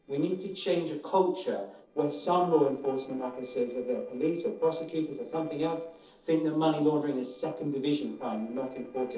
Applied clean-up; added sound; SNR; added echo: neural separator model SepFormer DNS4.